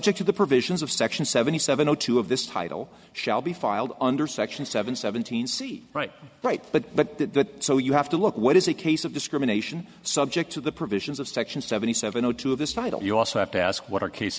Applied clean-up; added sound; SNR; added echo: none; none; none; none.